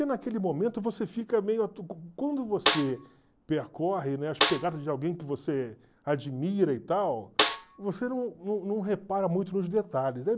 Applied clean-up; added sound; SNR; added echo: none; Snare drum; -2 dB; none.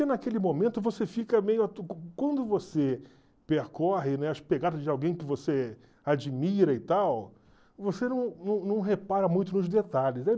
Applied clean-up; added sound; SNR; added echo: none; none; none; none.